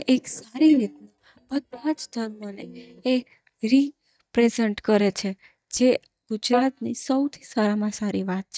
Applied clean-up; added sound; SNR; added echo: neural mask model DeepFilterNet 3.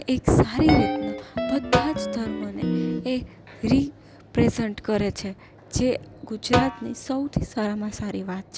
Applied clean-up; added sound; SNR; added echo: none; Snare drum + Guitar; 3 dB; none.